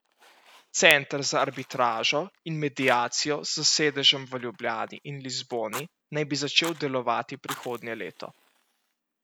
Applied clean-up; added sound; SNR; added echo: none; Fire; 20 dB; none.